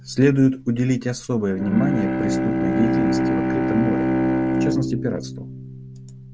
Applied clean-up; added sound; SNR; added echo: none; Bowed string instrument; 0 dB; none.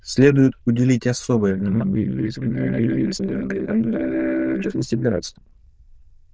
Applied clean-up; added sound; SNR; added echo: neural diffusion model UNIVERSE++.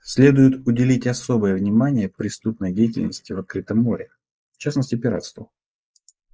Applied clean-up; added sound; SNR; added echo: neural mask model Resemble Enhance denoiser.